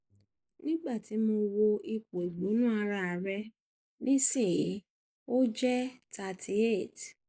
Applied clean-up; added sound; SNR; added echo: neural mask model Resemble Enhance denoiser.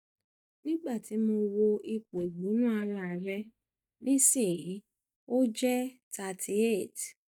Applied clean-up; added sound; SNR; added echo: neural mask model DeepFilterNet 3.